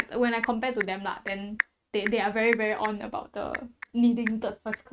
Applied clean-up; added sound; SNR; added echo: neural mask model RNNoise.